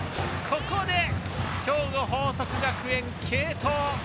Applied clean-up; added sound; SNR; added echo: none; none; none; none.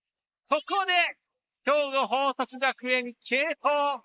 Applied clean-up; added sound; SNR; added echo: neural mask model Resemble Enhance denoiser.